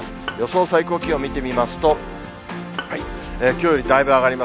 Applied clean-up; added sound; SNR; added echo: none; Bowed string instrument; 19 dB; none.